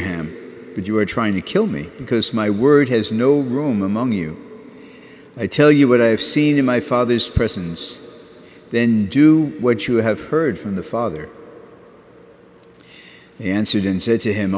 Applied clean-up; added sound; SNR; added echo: none; none; none; none.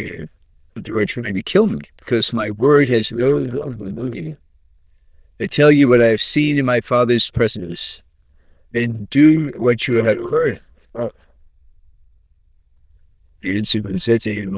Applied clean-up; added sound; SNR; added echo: neural diffusion model UNIVERSE++.